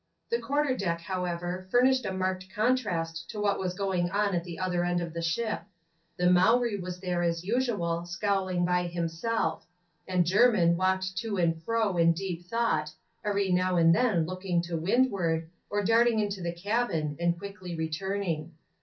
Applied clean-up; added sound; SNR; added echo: none; none; none; reverberation time 0.3 s.